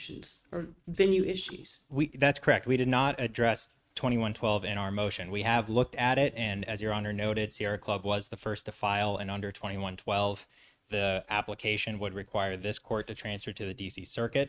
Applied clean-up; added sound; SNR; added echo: neural mask model RNNoise.